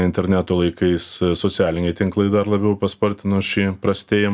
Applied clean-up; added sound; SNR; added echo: none; none; none; none.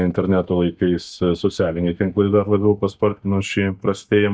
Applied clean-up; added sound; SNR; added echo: neural mask model DeepFilterNet 3.